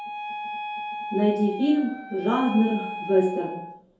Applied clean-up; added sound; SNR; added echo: none; Wind instrument, woodwind instrument; 9 dB; reverberation time 2.2 s.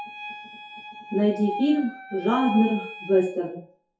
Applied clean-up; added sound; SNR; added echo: classical method WPE with log-MMSE.